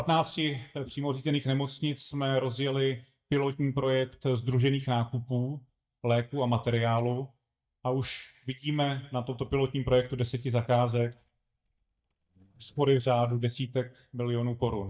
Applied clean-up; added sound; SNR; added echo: neural mask model DeepFilterNet 3.